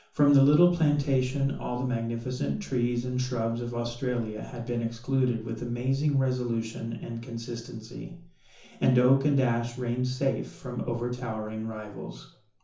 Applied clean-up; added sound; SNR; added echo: none; none; none; reverberation time 0.9 s.